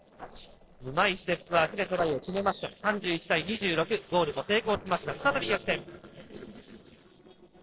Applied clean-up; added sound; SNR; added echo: neural separator model SepFormer DNS4.